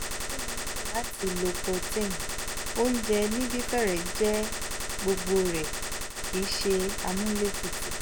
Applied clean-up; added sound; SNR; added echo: none; Gunshot, gunfire; 1 dB; none.